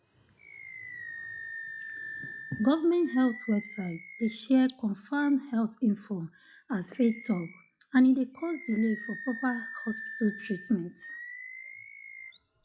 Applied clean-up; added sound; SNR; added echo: classical method log-MMSE.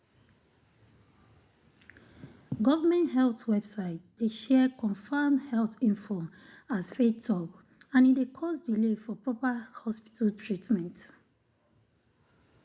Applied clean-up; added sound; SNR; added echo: none; none; none; none.